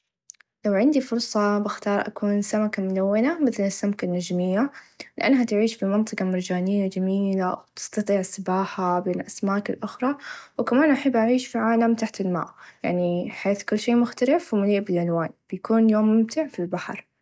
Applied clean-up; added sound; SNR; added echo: none; none; none; none.